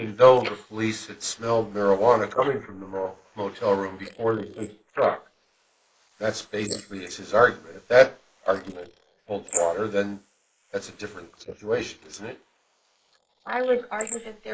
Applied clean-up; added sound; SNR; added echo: neural mask model Resemble Enhance denoiser.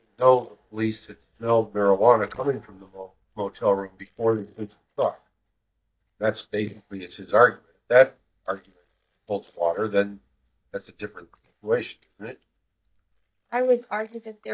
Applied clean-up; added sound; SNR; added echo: neural mask model DeepFilterNet 3.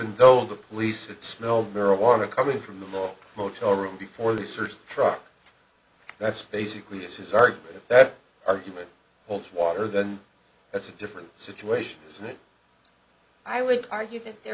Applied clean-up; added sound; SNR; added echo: none; none; none; none.